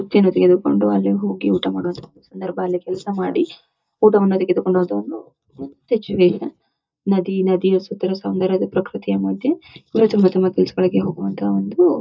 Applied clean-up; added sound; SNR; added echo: neural mask model DeepFilterNet 3.